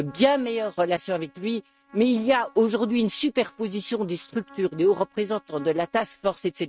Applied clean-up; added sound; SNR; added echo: neural mask model RNNoise.